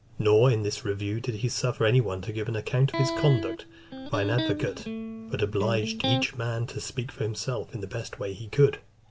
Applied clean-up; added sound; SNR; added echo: none; Electric guitar; 6 dB; none.